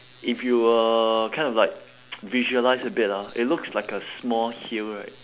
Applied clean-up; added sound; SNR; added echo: none; none; none; none.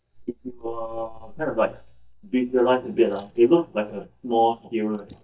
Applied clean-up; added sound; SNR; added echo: neural mask model DeepFilterNet 3.